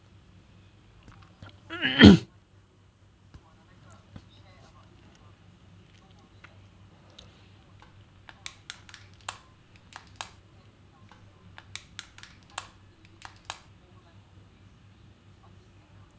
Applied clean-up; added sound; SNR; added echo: none; Crushing; 17 dB; none.